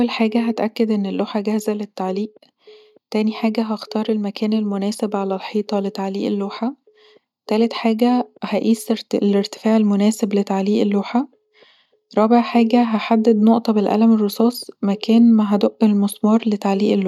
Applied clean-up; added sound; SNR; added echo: neural mask model DeepFilterNet 3.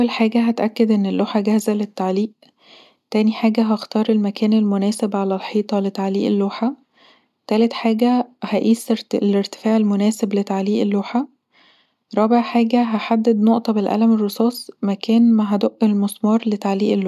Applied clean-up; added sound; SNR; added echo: none; none; none; none.